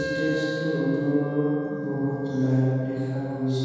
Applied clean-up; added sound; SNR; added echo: none; Wind instrument, woodwind instrument; 10 dB; reverberation time 2.1 s.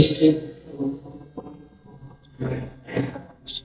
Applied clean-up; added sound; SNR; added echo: neural mask model DeepFilterNet 3.